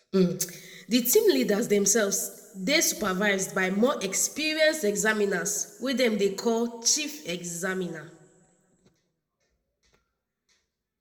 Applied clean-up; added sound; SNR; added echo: none; none; none; reverberation time 1.1 s.